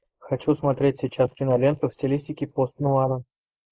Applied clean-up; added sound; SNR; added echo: neural mask model Resemble Enhance denoiser.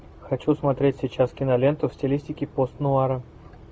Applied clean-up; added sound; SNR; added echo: none; none; none; none.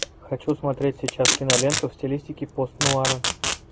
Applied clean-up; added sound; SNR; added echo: none; Packing tape, duct tape; 1 dB; none.